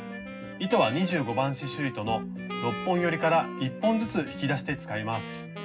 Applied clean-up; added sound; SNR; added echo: none; Wind instrument, woodwind instrument; 13 dB; reverberation time 0.4 s.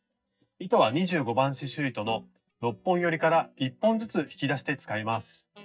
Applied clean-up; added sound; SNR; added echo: neural mask model DeepFilterNet 3.